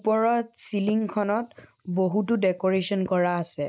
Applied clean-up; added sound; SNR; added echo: none; none; none; none.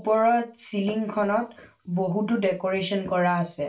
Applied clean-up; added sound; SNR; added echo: none; none; none; reverberation time 0.3 s.